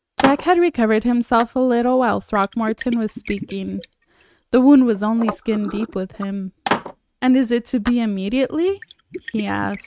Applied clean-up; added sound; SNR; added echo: neural mask model RNNoise.